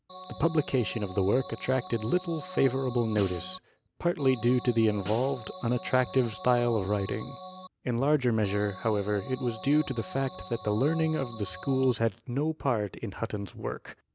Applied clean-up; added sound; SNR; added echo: none; Snare drum + Organ; 14 dB; none.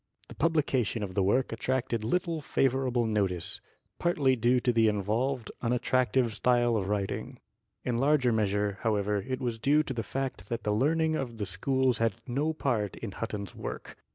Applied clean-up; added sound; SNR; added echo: none; none; none; none.